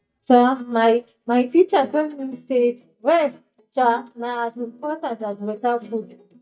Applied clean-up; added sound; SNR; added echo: neural mask model DeepFilterNet 3.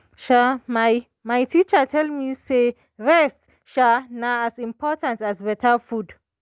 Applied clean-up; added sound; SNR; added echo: none; none; none; none.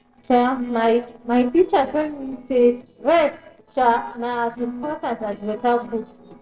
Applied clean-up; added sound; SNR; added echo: neural separator model SepFormer DNS4.